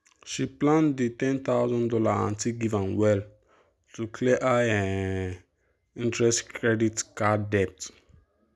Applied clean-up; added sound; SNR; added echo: none; none; none; none.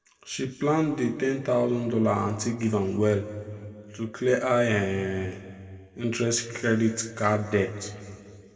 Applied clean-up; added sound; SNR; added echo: none; none; none; reverberation time 1.9 s.